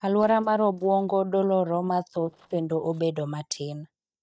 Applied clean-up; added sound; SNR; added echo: neural mask model DeepFilterNet 3.